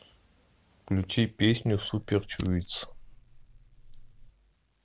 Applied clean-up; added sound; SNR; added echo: none; Fire; 14 dB; none.